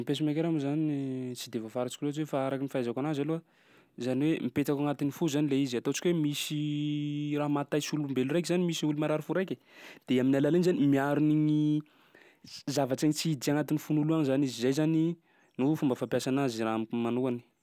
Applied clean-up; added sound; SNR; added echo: none; none; none; none.